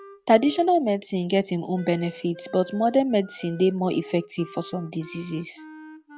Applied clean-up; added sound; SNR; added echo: none; Wind instrument, woodwind instrument; 20 dB; none.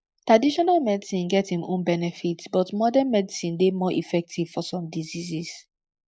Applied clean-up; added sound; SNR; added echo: neural mask model Resemble Enhance denoiser.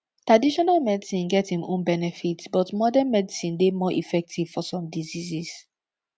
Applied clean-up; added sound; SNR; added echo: none; none; none; none.